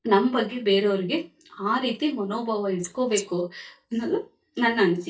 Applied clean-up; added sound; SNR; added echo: neural mask model DeepFilterNet 3.